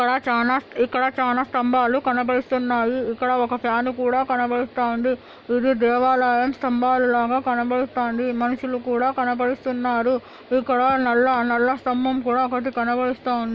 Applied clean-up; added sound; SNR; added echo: none; none; none; none.